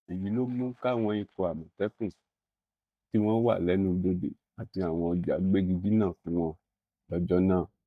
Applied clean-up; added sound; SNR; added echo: neural mask model DeepFilterNet 3.